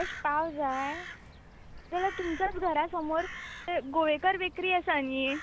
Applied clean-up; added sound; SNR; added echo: none; Crow; 13 dB; none.